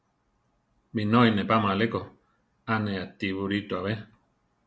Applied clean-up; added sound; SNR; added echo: none; none; none; none.